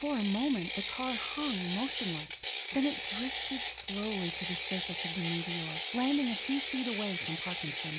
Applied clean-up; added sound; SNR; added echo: none; Ratchet, pawl; -4 dB; none.